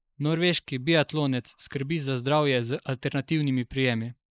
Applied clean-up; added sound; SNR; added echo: neural mask model Resemble Enhance denoiser.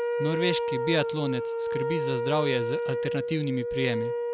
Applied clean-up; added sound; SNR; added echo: none; Wind instrument, woodwind instrument; -1 dB; none.